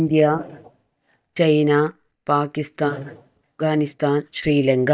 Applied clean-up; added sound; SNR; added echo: neural mask model DeepFilterNet 3.